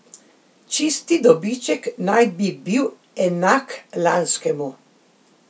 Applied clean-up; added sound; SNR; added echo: none; none; none; none.